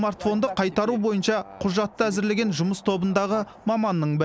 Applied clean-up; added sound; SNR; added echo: none; none; none; none.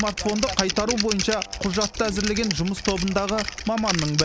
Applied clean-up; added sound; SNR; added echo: none; Typing; 5 dB; none.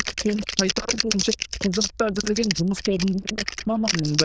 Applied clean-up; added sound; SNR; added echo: neural diffusion model UNIVERSE++.